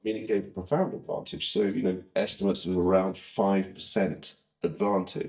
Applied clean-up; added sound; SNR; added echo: neural mask model DeepFilterNet 3.